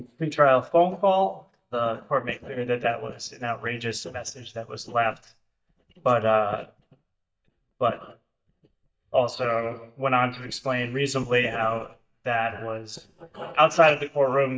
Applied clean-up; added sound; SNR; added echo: neural mask model DeepFilterNet 3.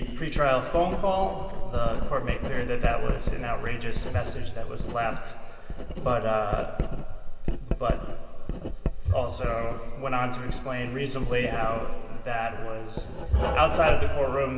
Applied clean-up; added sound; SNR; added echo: none; Writing; -1 dB; reverberation time 2.3 s.